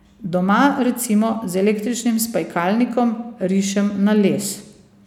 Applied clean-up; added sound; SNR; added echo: none; none; none; none.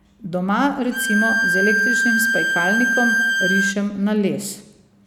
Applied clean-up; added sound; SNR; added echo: none; Bowed string instrument; -2 dB; none.